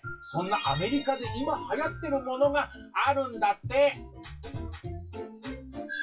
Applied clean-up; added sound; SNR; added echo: classical method WPE with log-MMSE.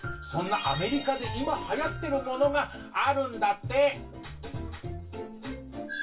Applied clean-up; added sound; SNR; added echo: none; Zipper (clothing); 18 dB; reverberation time 0.2 s.